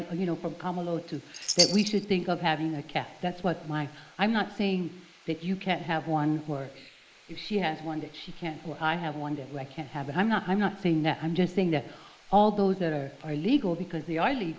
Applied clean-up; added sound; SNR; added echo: neural mask model Resemble Enhance denoiser.